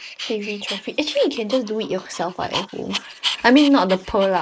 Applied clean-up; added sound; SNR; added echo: neural mask model Resemble Enhance denoiser.